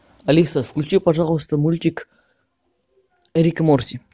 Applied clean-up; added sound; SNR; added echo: none; none; none; none.